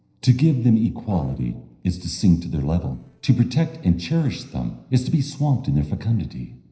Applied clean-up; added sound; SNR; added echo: neural separator model SepFormer DNS4.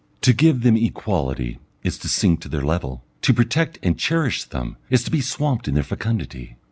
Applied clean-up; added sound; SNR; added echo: none; none; none; none.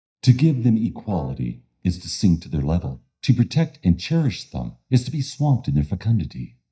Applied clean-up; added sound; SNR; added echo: neural mask model DeepFilterNet 3.